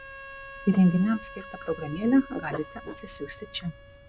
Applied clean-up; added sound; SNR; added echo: none; Harmonica + Dog; 15 dB; none.